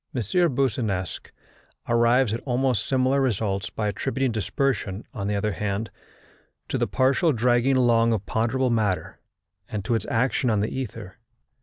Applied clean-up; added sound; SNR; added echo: none; none; none; none.